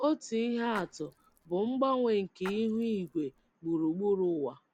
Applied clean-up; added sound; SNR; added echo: none; Splash, splatter; 20 dB; none.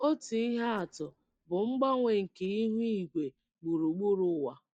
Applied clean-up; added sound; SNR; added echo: neural mask model DeepFilterNet 3.